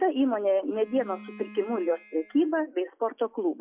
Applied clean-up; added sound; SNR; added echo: classical method log-MMSE.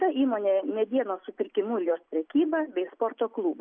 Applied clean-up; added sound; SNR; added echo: none; none; none; none.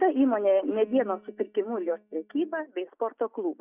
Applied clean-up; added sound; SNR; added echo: neural mask model DeepFilterNet 3.